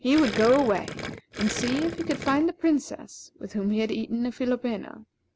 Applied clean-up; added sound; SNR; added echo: none; Gurgling; 8 dB; none.